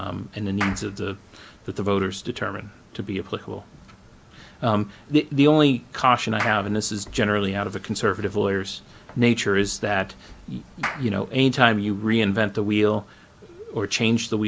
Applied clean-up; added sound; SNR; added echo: none; Clapping; 13 dB; none.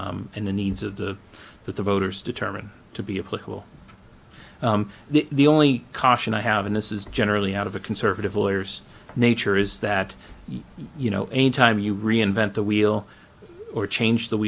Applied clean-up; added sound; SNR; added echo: none; none; none; none.